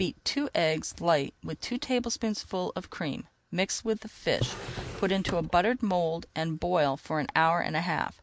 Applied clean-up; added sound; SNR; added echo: none; Drawer open or close; 9 dB; none.